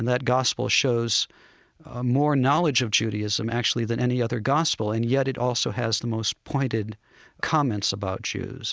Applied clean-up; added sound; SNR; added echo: none; none; none; none.